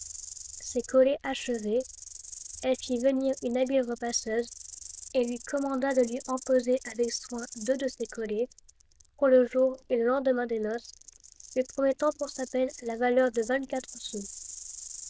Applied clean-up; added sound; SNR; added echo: neural diffusion model UNIVERSE++.